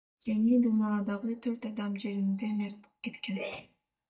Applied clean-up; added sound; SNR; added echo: neural mask model DeepFilterNet 3.